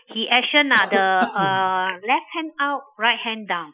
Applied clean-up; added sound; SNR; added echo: classical method Wiener filter.